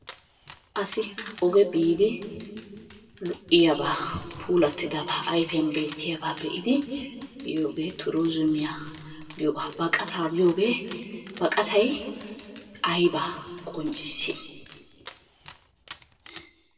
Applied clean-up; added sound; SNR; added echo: none; Dog; 20 dB; reverberation time 1.9 s.